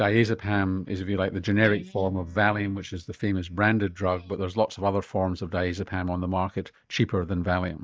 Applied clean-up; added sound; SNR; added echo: neural mask model DeepFilterNet 3.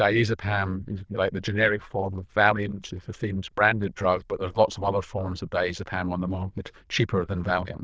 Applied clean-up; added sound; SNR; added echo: neural diffusion model UNIVERSE++.